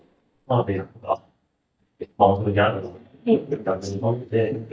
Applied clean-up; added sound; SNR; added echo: neural mask model DeepFilterNet 3.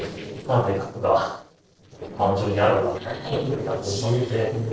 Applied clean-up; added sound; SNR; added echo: neural separator model SepFormer DNS4.